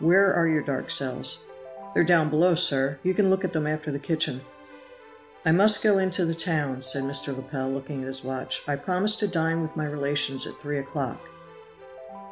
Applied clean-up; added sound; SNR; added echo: none; Keyboard (musical); 19 dB; none.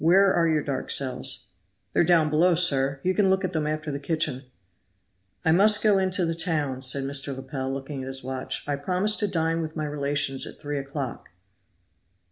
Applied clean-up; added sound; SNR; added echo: none; none; none; none.